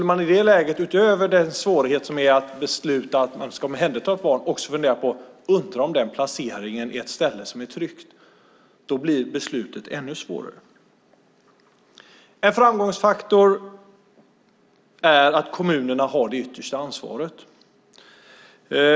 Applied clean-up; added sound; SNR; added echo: none; none; none; none.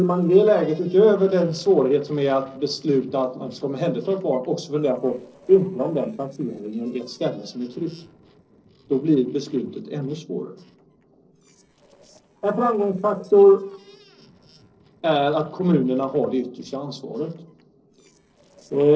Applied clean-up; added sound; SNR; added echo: neural separator model SepFormer DNS4.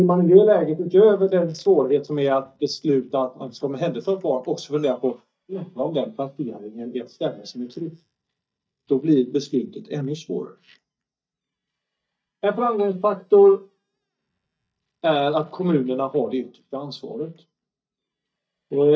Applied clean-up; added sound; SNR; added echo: neural mask model DeepFilterNet 3.